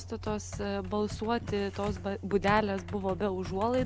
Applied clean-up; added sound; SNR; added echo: none; Computer keyboard; 9 dB; none.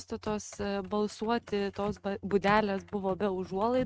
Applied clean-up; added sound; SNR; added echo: neural mask model RNNoise.